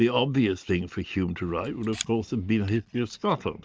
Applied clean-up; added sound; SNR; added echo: neural mask model DeepFilterNet 3.